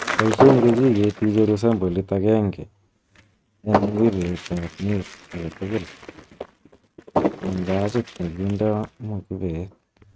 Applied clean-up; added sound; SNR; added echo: neural mask model RNNoise.